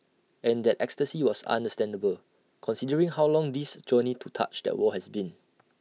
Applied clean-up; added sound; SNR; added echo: none; none; none; none.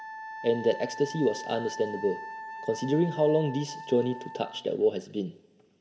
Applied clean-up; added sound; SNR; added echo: none; Wind instrument, woodwind instrument; 12 dB; reverberation time 1.5 s.